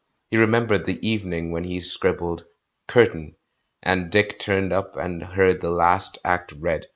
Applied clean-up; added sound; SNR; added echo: none; none; none; none.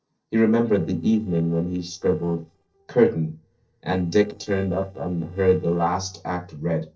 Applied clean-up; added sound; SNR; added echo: neural separator model SepFormer DNS4.